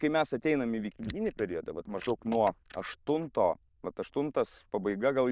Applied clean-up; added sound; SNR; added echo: neural diffusion model UNIVERSE++.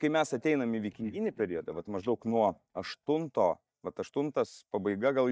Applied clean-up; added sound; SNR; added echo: neural mask model DeepFilterNet 3.